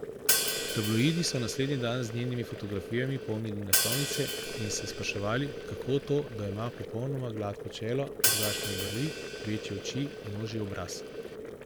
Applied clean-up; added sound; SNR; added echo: none; Hi-hat + Boiling; 1 dB; none.